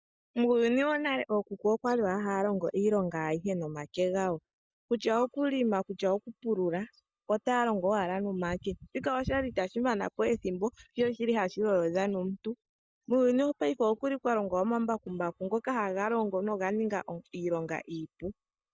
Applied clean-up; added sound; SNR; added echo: neural mask model DeepFilterNet 3.